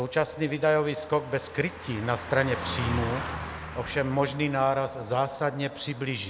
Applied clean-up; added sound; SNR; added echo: none; Car passing by; 10 dB; none.